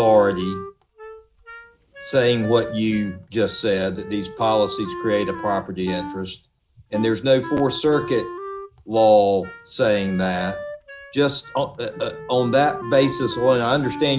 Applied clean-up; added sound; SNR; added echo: none; Wind instrument, woodwind instrument; 13 dB; none.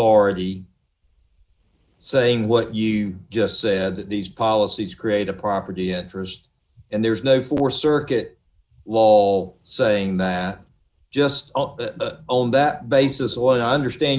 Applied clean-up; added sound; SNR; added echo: none; none; none; none.